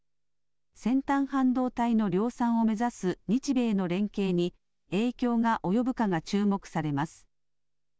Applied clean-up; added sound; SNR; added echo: none; none; none; none.